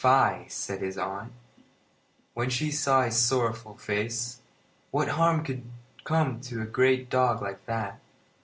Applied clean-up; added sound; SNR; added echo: none; none; none; none.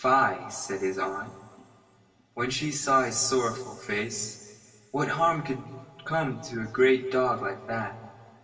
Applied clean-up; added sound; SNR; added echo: none; none; none; reverberation time 2.4 s.